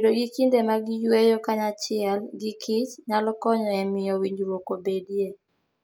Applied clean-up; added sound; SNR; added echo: none; none; none; none.